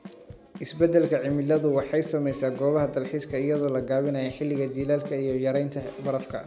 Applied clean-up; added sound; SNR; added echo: none; Bass drum / Snare drum / Drum kit; 19 dB; none.